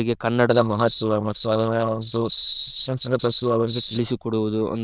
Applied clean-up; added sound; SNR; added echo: neural diffusion model UNIVERSE++.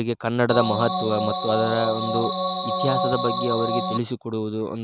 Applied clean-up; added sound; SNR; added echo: none; Organ; 1 dB; none.